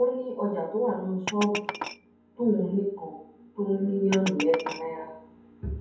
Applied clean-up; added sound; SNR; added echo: none; Glass; 11 dB; reverberation time 0.7 s.